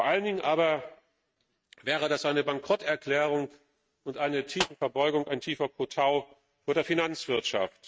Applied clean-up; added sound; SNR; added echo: neural mask model RNNoise.